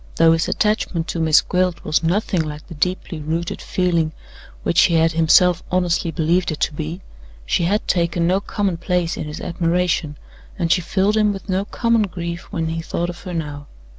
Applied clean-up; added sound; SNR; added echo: none; none; none; none.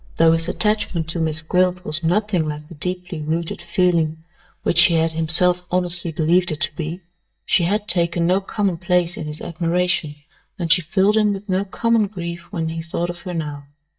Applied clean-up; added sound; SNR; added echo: neural mask model DeepFilterNet 3.